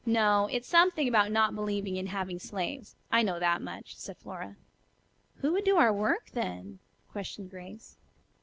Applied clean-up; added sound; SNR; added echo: none; none; none; none.